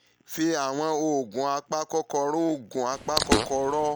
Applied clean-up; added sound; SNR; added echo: none; Fart; 1 dB; none.